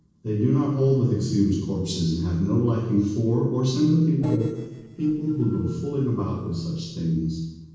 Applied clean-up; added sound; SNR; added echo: neural separator model SepFormer DNS4.